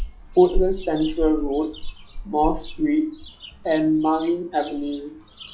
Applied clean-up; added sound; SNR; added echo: classical method log-MMSE.